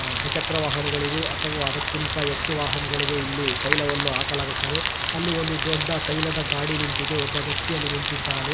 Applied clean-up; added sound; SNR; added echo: none; Rain; -2 dB; none.